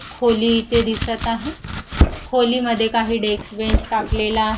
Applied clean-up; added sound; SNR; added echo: none; Domestic sounds, home sounds; 4 dB; none.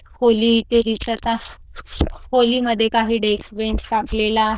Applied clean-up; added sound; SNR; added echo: neural diffusion model UNIVERSE++.